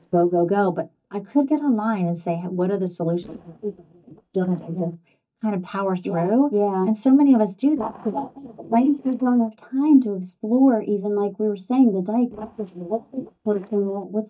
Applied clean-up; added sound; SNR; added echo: neural mask model DeepFilterNet 3.